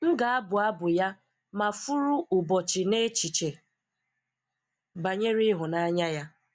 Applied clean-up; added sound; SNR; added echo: none; none; none; none.